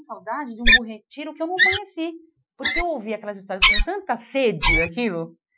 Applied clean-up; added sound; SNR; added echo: classical method Wiener filter.